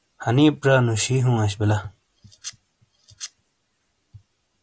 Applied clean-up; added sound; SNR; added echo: none; Domestic sounds, home sounds; 18 dB; none.